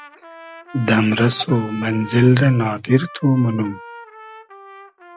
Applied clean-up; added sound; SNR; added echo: none; Trumpet; 19 dB; none.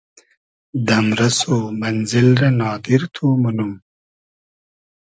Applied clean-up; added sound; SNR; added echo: none; none; none; none.